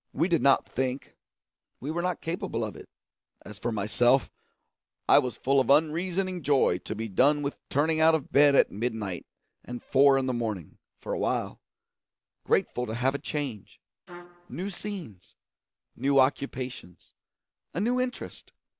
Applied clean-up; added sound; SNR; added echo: none; Trumpet; 18 dB; none.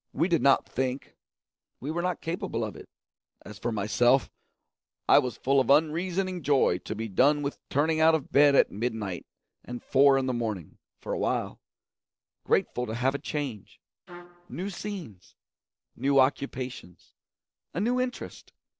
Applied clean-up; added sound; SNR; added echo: neural separator model SepFormer DNS4.